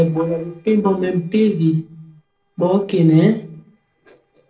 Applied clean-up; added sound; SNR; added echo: neural separator model SepFormer DNS4.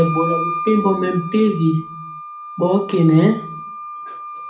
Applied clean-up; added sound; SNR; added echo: none; Wind instrument, woodwind instrument; 9 dB; reverberation time 0.4 s.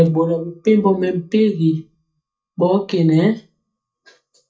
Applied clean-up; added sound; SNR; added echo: neural mask model DeepFilterNet 3.